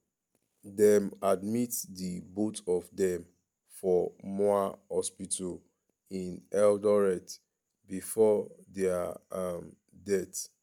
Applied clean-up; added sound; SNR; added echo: none; none; none; none.